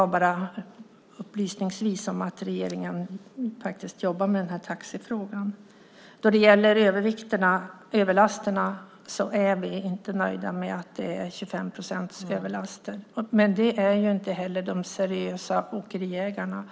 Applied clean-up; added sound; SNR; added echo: none; none; none; none.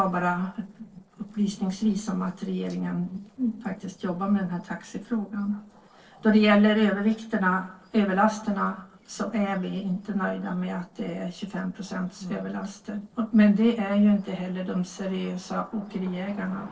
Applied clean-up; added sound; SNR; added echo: neural separator model SepFormer DNS4.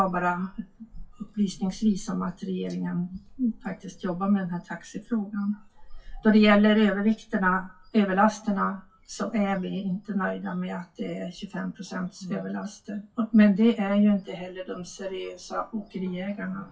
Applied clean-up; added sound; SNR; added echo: classical method WPE with log-MMSE.